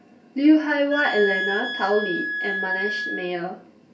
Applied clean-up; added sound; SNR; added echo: none; Wind instrument, woodwind instrument; 5 dB; reverberation time 0.2 s.